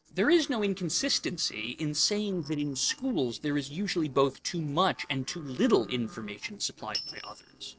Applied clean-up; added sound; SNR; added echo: neural separator model SepFormer DNS4.